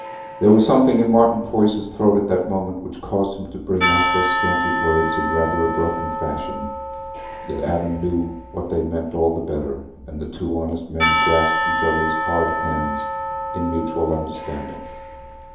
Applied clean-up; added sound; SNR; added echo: none; Church bell / Percussion; 4 dB; reverberation time 2.8 s.